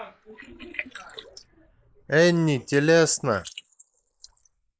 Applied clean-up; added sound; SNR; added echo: neural mask model Resemble Enhance denoiser.